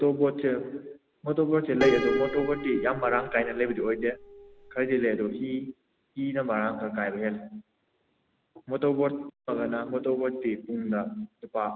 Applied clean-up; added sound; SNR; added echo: none; Piano; 4 dB; none.